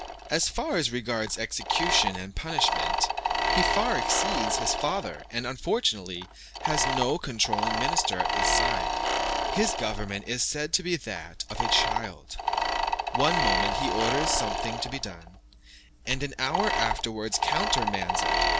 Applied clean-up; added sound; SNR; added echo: none; Mechanisms; -1 dB; none.